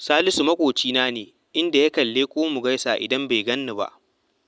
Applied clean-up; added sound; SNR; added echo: none; none; none; none.